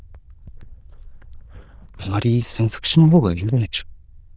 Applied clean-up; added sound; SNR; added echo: neural diffusion model UNIVERSE++.